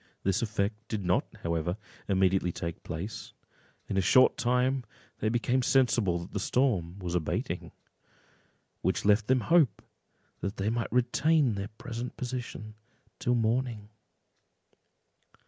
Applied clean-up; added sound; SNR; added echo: none; none; none; none.